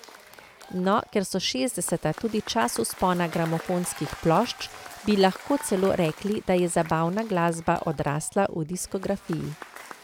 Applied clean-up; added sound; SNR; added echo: none; Applause / Crowd / Cheering; 17 dB; none.